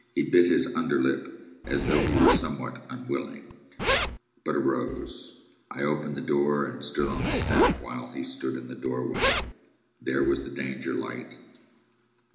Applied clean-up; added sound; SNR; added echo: none; Zipper (clothing); 3 dB; reverberation time 0.8 s.